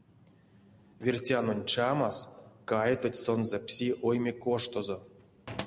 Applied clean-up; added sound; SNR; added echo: none; Drawer open or close; 20 dB; none.